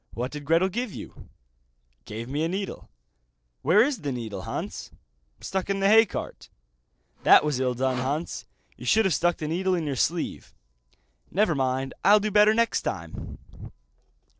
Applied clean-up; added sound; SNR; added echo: neural separator model SepFormer DNS4.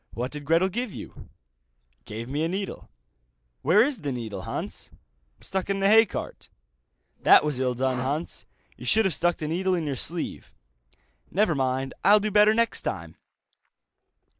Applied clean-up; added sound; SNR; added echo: neural mask model Resemble Enhance denoiser.